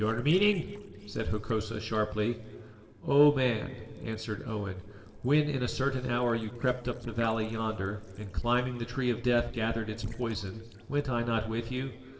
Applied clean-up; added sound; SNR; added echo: neural separator model SepFormer DNS4.